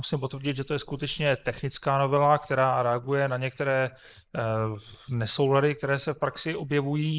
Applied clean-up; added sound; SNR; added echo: neural mask model Resemble Enhance denoiser.